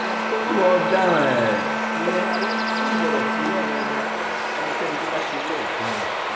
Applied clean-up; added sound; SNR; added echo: none; Bird vocalization, bird call, bird song + Bowed string instrument; -2 dB; none.